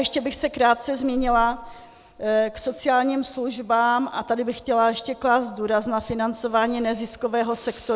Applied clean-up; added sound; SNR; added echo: none; Breathing; 20 dB; none.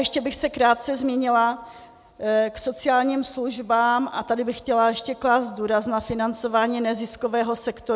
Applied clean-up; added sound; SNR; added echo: none; none; none; none.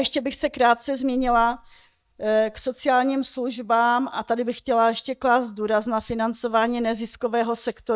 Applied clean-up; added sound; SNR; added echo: neural mask model DeepFilterNet 3.